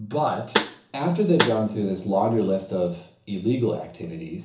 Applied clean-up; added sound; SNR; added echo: none; Snare drum; 1 dB; reverberation time 0.7 s.